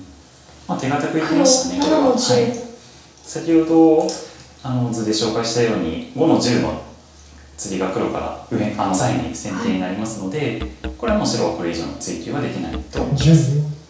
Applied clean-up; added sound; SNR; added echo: none; Musical instrument; 13 dB; reverberation time 0.6 s.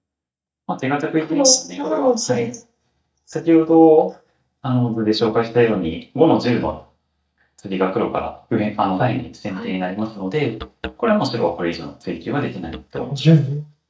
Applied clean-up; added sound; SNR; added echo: neural mask model DeepFilterNet 3.